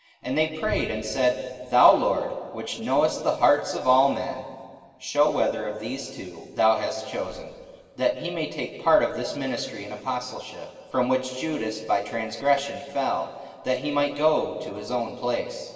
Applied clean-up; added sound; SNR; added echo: none; none; none; reverberation time 2.1 s.